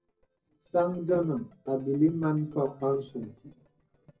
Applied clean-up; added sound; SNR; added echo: neural separator model SepFormer DNS4.